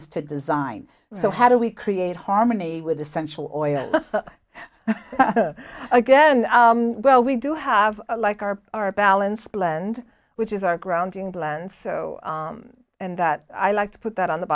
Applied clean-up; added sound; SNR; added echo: none; none; none; none.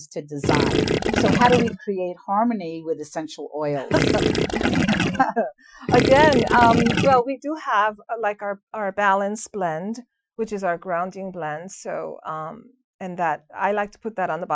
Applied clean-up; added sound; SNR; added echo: classical method Wiener filter.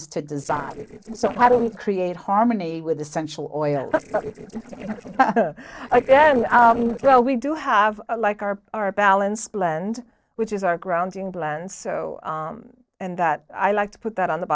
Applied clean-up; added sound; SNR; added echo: neural separator model SepFormer DNS4.